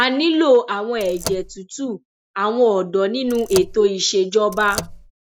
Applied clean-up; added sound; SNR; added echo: none; Car; 12 dB; none.